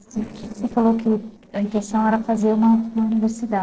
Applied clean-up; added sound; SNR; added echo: neural separator model SepFormer DNS4.